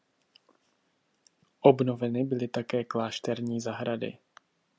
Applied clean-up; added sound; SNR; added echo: none; none; none; none.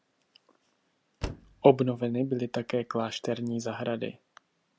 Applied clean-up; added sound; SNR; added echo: none; Slam; 14 dB; none.